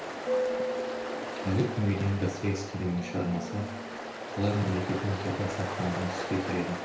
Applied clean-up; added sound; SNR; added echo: none; Ocean; 3 dB; reverberation time 0.5 s.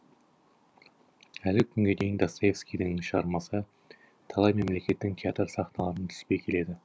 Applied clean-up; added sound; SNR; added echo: none; none; none; none.